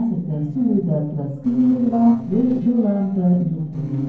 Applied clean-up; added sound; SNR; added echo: neural separator model SepFormer DNS4.